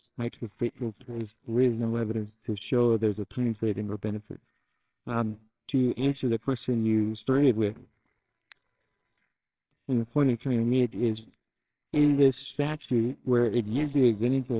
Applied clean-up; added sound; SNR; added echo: neural separator model SepFormer WHAMR!.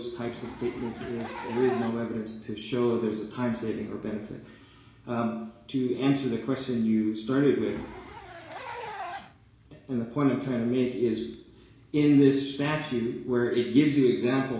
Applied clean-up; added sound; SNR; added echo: none; Zipper (clothing); 19 dB; reverberation time 0.7 s.